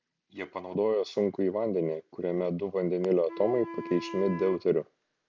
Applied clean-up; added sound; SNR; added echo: none; Wind instrument, woodwind instrument; 13 dB; none.